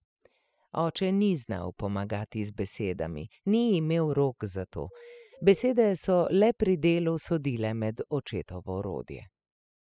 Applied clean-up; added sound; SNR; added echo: classical method spectral subtraction.